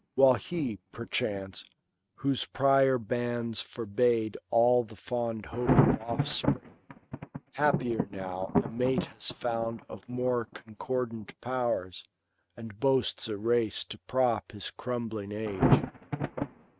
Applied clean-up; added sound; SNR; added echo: neural mask model RNNoise.